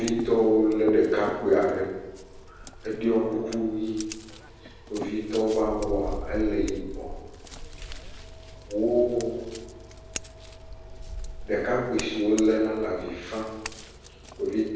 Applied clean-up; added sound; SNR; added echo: none; Scissors; 12 dB; reverberation time 1.1 s.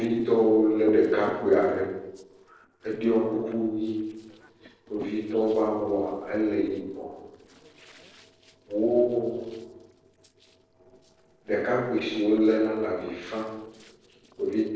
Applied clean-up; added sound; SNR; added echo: neural separator model SepFormer DNS4.